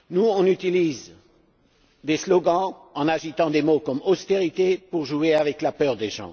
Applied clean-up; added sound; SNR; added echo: none; none; none; none.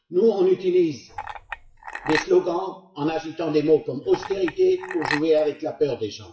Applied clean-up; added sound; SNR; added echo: classical method WPE with log-MMSE.